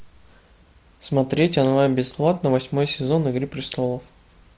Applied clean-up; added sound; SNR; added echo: none; none; none; none.